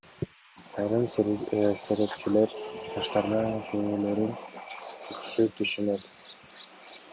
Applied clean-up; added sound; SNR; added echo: none; none; none; none.